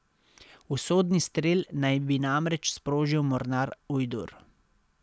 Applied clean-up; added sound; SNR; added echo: none; none; none; none.